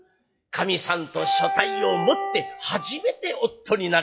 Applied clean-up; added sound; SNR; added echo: classical method log-MMSE.